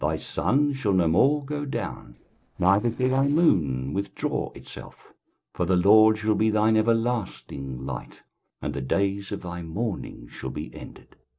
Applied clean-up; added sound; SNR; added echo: neural separator model SepFormer DNS4.